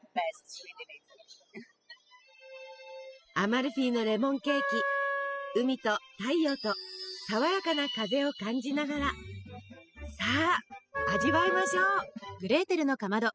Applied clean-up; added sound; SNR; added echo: classical method spectral subtraction.